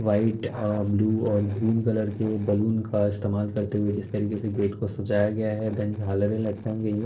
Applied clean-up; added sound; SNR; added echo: neural separator model SepFormer DNS4.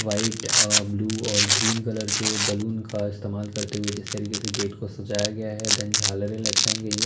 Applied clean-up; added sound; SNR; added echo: none; Domestic sounds, home sounds; -2 dB; reverberation time 0.3 s.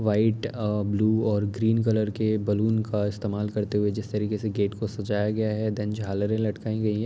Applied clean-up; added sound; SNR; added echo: none; none; none; none.